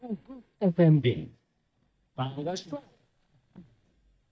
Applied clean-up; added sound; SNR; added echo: neural mask model DeepFilterNet 3.